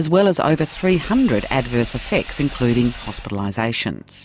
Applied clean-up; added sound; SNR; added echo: none; Engine / Vehicle; 16 dB; none.